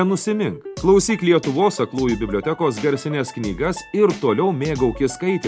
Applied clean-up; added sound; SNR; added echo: none; none; none; none.